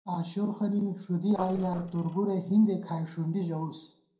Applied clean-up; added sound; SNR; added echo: neural separator model SepFormer DNS4.